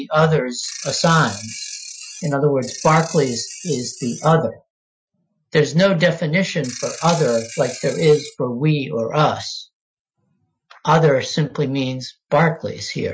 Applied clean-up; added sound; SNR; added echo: classical method Wiener filter.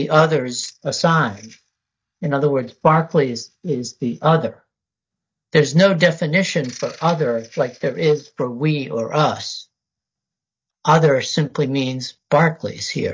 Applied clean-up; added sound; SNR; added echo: neural mask model DeepFilterNet 3.